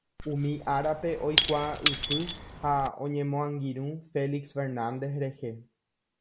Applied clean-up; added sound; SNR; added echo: none; Shatter / Crushing; 1 dB; none.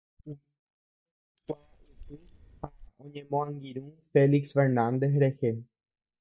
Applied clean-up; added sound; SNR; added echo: neural mask model DeepFilterNet 3.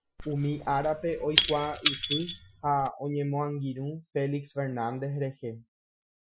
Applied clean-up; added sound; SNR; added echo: classical method Wiener filter.